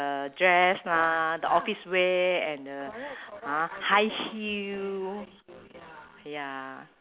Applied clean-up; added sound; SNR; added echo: none; none; none; none.